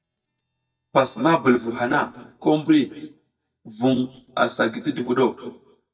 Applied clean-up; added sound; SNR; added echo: neural mask model DeepFilterNet 3.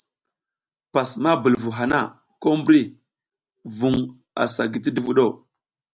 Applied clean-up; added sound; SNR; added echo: none; none; none; none.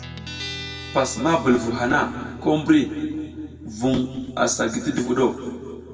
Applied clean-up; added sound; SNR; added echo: none; Guitar; 15 dB; reverberation time 2.1 s.